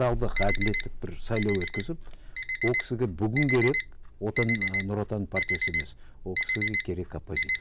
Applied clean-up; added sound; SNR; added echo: none; Alarm; 0 dB; none.